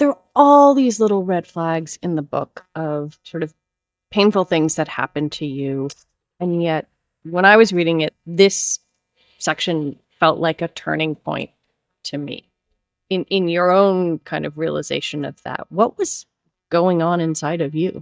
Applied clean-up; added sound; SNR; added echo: neural mask model DeepFilterNet 3.